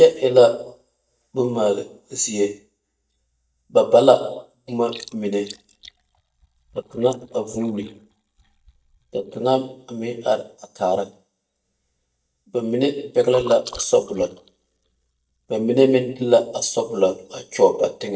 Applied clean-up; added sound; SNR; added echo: neural mask model DeepFilterNet 3.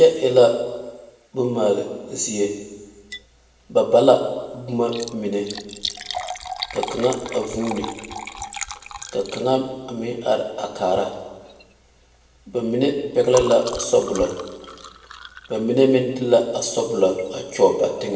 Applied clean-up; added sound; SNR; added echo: none; Liquid; 15 dB; reverberation time 1.2 s.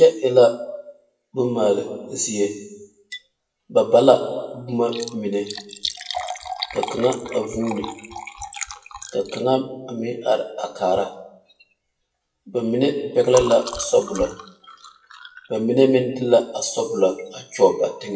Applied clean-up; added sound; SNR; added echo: classical method WPE with log-MMSE.